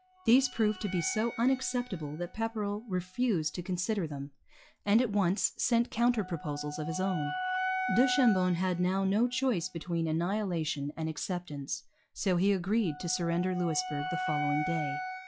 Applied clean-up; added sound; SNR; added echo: classical method log-MMSE.